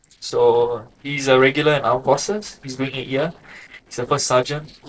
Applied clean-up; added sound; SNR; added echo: neural separator model SepFormer DNS4.